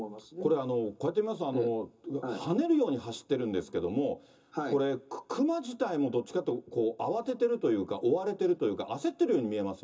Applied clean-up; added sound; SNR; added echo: none; none; none; reverberation time 0.2 s.